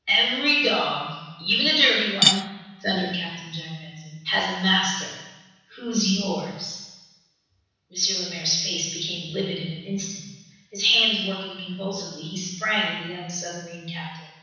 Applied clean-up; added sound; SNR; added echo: none; Cutlery, silverware / Dishes, pots, and pans; 0 dB; reverberation time 1.1 s.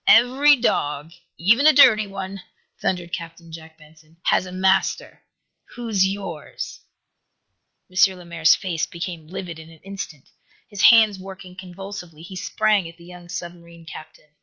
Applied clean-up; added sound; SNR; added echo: none; none; none; none.